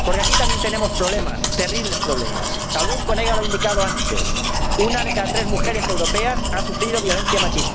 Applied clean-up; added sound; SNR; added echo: none; Domestic sounds, home sounds + Fixed-wing aircraft, airplane; -4 dB; none.